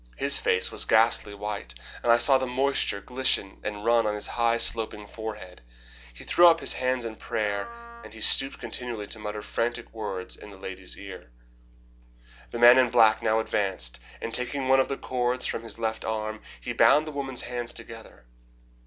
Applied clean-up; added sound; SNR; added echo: none; Wind instrument, woodwind instrument; 18 dB; none.